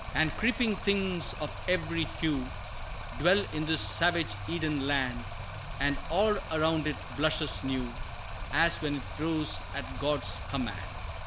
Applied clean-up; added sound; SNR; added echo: none; Stream; 7 dB; none.